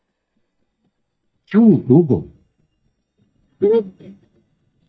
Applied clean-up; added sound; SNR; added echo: neural mask model DeepFilterNet 3.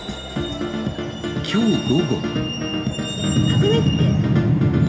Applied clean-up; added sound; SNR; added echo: none; Truck; 13 dB; reverberation time 1.4 s.